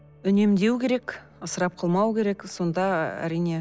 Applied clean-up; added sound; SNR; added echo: none; none; none; none.